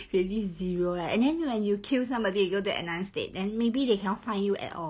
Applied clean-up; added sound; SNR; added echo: none; none; none; none.